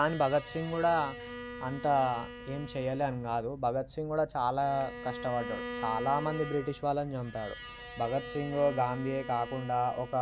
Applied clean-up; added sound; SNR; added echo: none; Bowed string instrument; 12 dB; none.